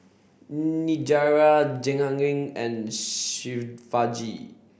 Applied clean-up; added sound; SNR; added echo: none; none; none; none.